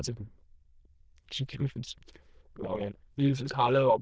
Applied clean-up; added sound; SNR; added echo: neural diffusion model UNIVERSE++.